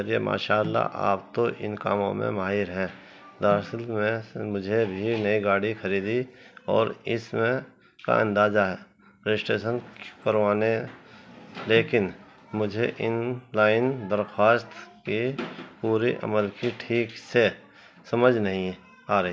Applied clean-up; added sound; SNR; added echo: none; Snare drum; 18 dB; none.